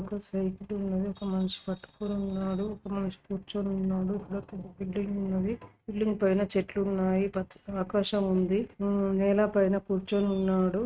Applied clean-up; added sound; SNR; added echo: neural mask model RNNoise.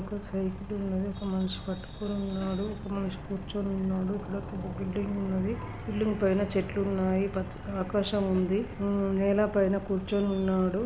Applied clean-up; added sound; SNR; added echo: none; Engine; 14 dB; none.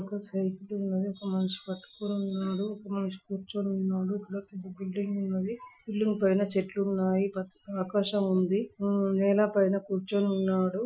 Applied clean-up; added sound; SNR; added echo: classical method Wiener filter.